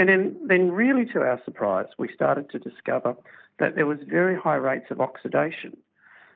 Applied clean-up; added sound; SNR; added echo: neural mask model Resemble Enhance denoiser.